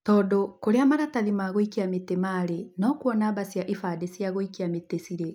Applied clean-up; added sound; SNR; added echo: none; none; none; none.